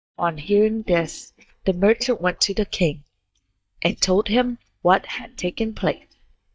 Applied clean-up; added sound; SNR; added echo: neural mask model DeepFilterNet 3.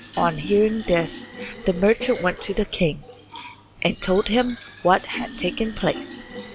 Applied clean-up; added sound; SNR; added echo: none; Fill (with liquid); 13 dB; none.